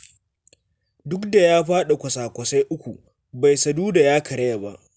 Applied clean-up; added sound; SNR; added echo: none; none; none; none.